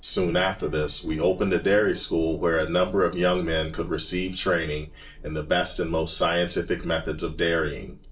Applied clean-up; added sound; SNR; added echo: neural separator model SepFormer DNS4.